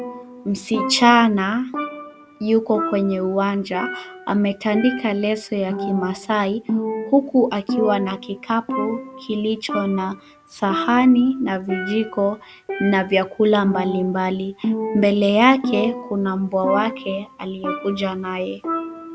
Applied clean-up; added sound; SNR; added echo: none; Percussion; 9 dB; none.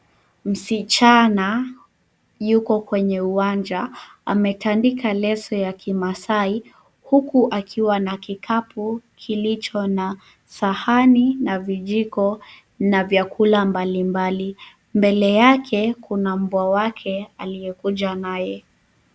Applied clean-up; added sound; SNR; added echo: none; none; none; none.